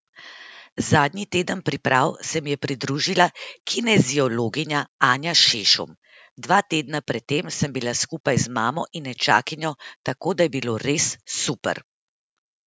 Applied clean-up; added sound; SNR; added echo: none; none; none; none.